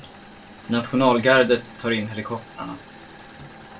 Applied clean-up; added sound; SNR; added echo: none; Engine / Mechanisms; 19 dB; reverberation time 0.2 s.